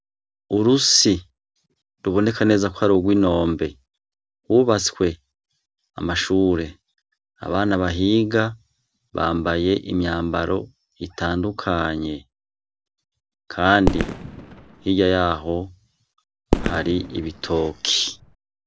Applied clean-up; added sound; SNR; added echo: none; Fireworks; 5 dB; none.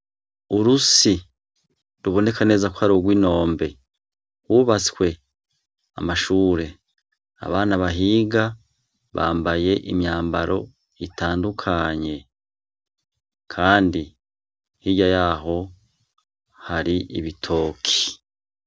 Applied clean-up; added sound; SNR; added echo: none; none; none; none.